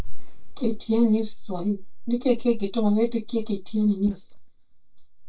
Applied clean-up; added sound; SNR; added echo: neural mask model DeepFilterNet 3.